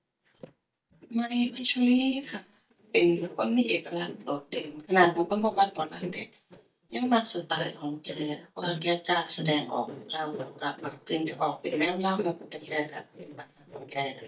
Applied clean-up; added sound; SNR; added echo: neural mask model DeepFilterNet 3.